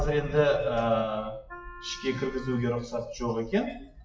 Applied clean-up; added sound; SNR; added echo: classical method WPE with log-MMSE.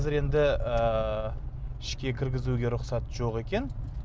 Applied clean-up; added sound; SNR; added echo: none; none; none; none.